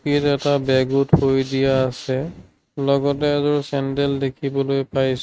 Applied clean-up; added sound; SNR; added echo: neural mask model RNNoise.